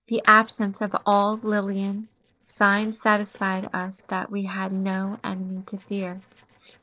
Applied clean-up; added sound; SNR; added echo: neural separator model SepFormer DNS4.